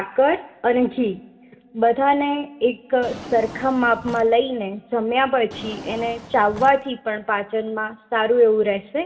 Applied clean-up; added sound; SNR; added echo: none; Drawer open or close; 17 dB; reverberation time 0.5 s.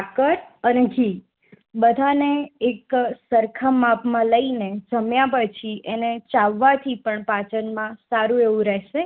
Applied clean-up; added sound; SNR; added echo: none; none; none; none.